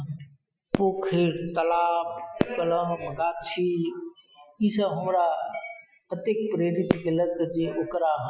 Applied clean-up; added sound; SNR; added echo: classical method Wiener filter.